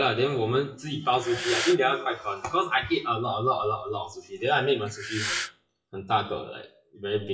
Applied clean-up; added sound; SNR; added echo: classical method WPE with log-MMSE.